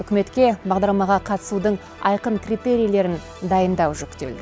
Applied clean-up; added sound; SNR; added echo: none; none; none; none.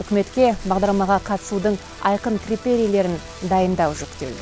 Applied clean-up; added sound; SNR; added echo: none; Rain; 19 dB; none.